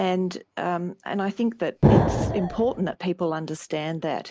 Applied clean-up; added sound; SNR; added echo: none; Explosion; -4 dB; none.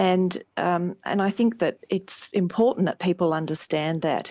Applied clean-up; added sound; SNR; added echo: none; none; none; none.